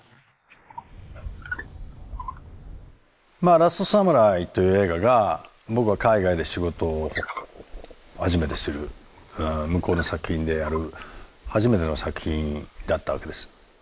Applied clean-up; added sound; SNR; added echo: neural mask model Resemble Enhance denoiser.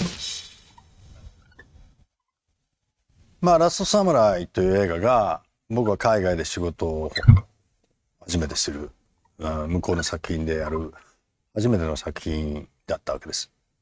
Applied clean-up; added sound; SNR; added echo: neural mask model RNNoise.